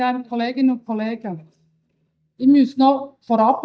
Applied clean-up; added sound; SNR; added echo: neural mask model DeepFilterNet 3.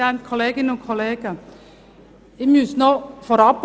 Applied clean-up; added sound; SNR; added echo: none; none; none; none.